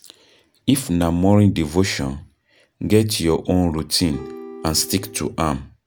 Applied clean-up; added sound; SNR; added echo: none; Acoustic guitar / Strum; 16 dB; none.